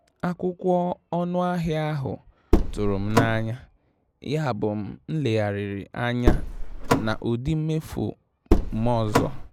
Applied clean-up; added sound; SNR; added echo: none; Car; -4 dB; none.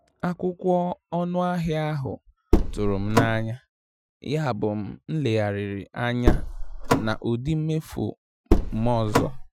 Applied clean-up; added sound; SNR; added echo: classical method Wiener filter.